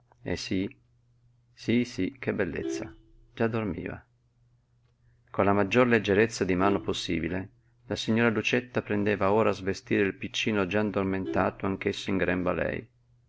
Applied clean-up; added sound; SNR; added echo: none; Vehicle horn, car horn, honking; 18 dB; none.